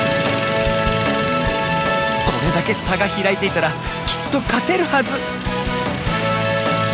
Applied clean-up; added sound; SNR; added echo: none; none; none; none.